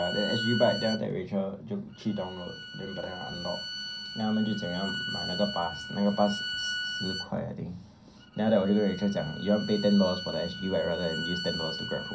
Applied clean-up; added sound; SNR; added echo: none; Bowed string instrument; 8 dB; reverberation time 0.3 s.